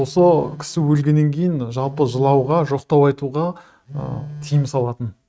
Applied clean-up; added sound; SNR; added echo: neural mask model RNNoise.